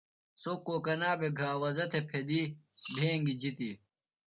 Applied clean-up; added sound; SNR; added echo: none; Rattle / Keys jangling; -3 dB; none.